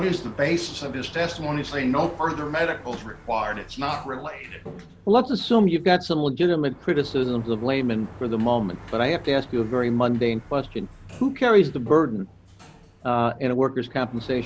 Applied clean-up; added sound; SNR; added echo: none; Sliding door; 19 dB; none.